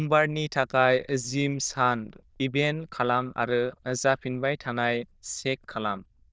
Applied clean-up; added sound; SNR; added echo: neural diffusion model UNIVERSE++.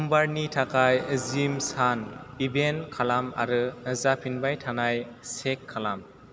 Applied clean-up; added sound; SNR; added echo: none; Motorcycle; 19 dB; none.